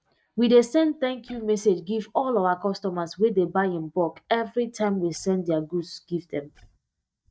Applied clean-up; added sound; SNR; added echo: neural mask model DeepFilterNet 3.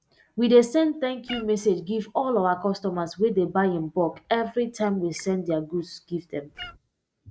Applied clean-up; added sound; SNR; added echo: neural mask model Resemble Enhance denoiser.